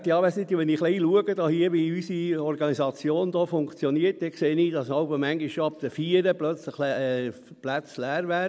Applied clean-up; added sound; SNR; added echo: none; none; none; none.